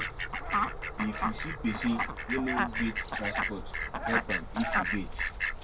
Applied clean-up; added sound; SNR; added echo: none; Fowl; -3 dB; reverberation time 0.1 s.